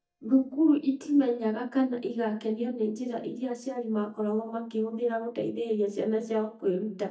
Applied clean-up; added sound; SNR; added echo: neural mask model DeepFilterNet 3.